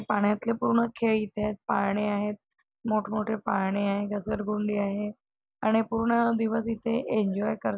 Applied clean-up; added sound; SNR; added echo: none; none; none; none.